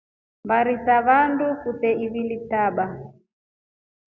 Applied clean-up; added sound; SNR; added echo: none; none; none; none.